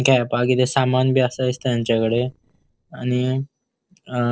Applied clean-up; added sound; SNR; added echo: neural separator model SepFormer DNS4.